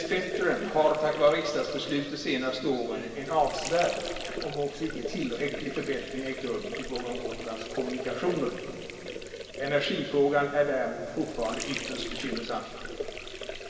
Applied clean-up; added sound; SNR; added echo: none; Sink (filling or washing) / Water; 9 dB; reverberation time 2.3 s.